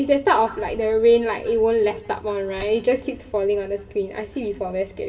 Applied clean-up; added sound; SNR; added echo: none; none; none; reverberation time 1.8 s.